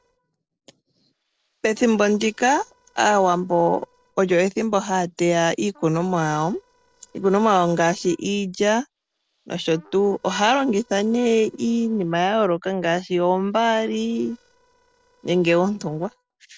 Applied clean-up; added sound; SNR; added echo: neural separator model SepFormer DNS4.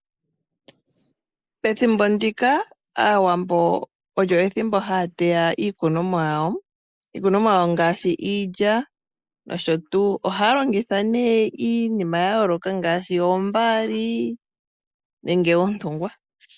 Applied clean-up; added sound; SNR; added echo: neural mask model Resemble Enhance denoiser.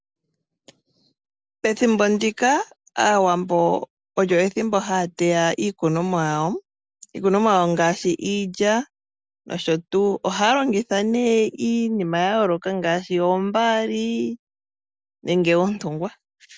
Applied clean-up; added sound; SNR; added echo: none; none; none; none.